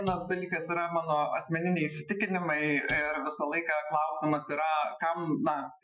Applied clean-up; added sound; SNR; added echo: classical method Wiener filter.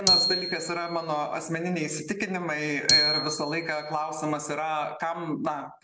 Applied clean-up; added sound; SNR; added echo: none; Glockenspiel; 0 dB; none.